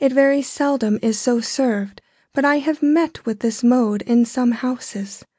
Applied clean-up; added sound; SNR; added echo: none; none; none; none.